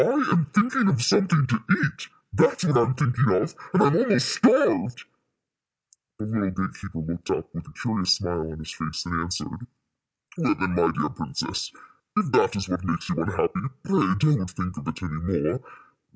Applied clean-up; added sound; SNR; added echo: none; none; none; none.